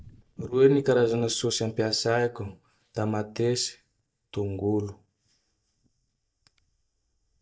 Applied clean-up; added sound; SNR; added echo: neural mask model DeepFilterNet 3.